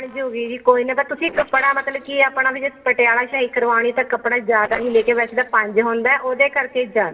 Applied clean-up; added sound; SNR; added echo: neural separator model SepFormer DNS4.